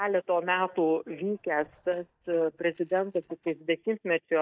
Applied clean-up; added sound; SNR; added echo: neural mask model DeepFilterNet 3.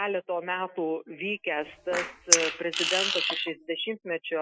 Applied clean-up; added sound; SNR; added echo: classical method Wiener filter.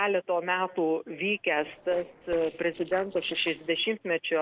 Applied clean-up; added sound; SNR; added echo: neural separator model SepFormer DNS4.